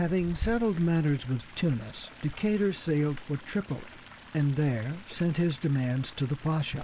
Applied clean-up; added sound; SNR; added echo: none; Chatter / Stream; 14 dB; none.